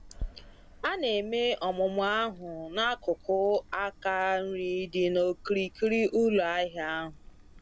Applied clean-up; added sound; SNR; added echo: none; Chewing, mastication; 18 dB; none.